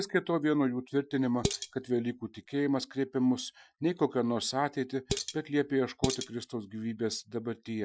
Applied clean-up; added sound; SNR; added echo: classical method Wiener filter.